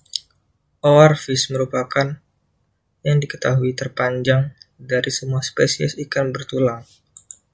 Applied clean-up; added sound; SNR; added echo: none; none; none; none.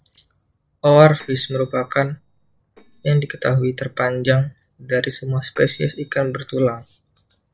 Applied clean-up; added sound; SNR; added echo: neural separator model SepFormer DNS4.